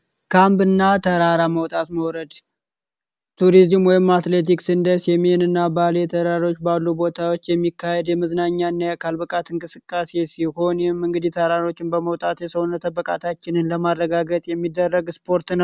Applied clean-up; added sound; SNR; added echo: none; none; none; none.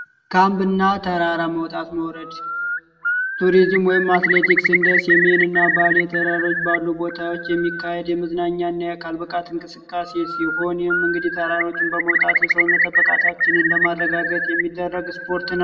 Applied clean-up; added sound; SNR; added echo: none; Bird; 1 dB; reverberation time 0.9 s.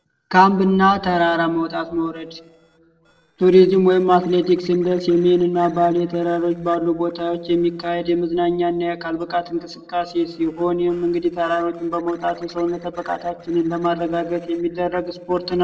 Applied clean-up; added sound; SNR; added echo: neural separator model SepFormer DNS4.